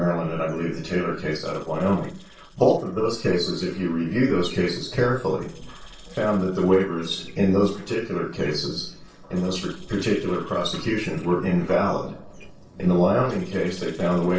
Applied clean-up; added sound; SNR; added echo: neural separator model SepFormer DNS4.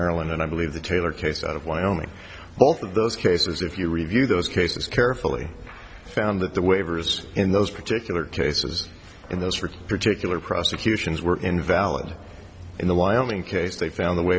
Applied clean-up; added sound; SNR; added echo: none; none; none; none.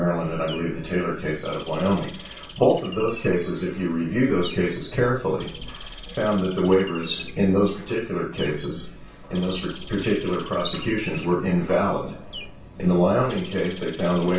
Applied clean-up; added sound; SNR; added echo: none; Bird; 19 dB; reverberation time 0.4 s.